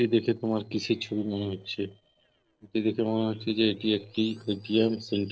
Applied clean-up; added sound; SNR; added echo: neural separator model SepFormer DNS4.